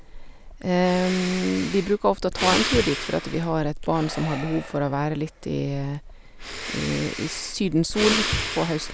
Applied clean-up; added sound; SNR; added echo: none; Breathing; 6 dB; none.